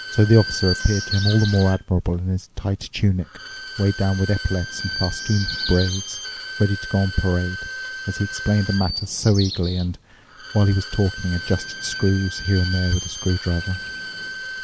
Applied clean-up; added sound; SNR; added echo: none; Bowed string instrument + Chirp, tweet; 10 dB; none.